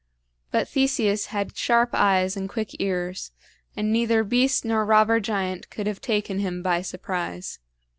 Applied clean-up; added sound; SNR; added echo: none; none; none; none.